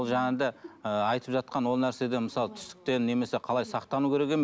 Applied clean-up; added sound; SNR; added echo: none; none; none; none.